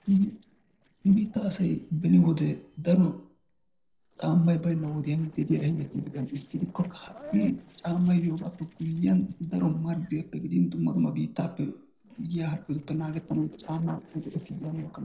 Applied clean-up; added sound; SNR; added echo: neural separator model SepFormer DNS4.